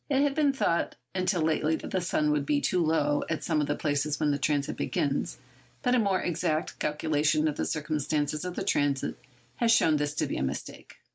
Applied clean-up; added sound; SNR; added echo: none; none; none; none.